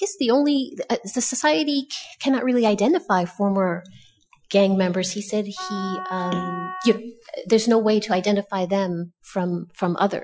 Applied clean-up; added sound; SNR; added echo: classical method Wiener filter.